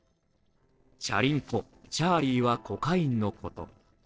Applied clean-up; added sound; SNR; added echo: neural separator model SepFormer DNS4.